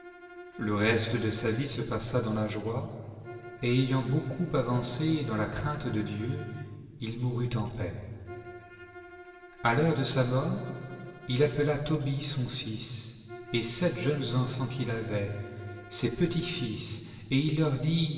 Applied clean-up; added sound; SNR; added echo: none; Bowed string instrument; 19 dB; reverberation time 2.4 s.